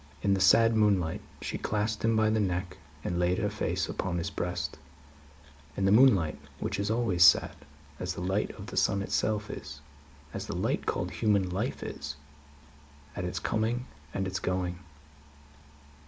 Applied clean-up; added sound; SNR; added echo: none; none; none; none.